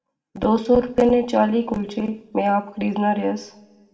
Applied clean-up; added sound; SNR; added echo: none; none; none; reverberation time 0.9 s.